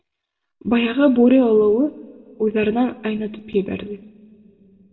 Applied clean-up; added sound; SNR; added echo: none; none; none; reverberation time 1.0 s.